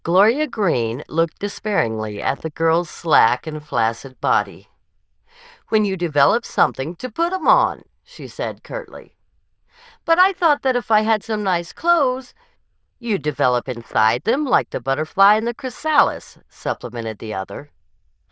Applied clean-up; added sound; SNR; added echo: neural diffusion model UNIVERSE++.